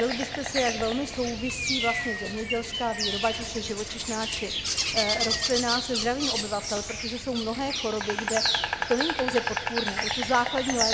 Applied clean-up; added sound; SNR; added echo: none; Insect; 1 dB; none.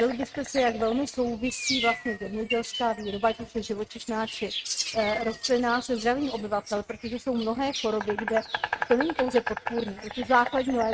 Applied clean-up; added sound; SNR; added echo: neural mask model RNNoise.